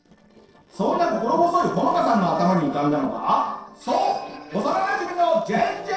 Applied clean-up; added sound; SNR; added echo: neural separator model SepFormer DNS4.